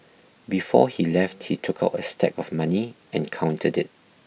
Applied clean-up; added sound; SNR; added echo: none; none; none; none.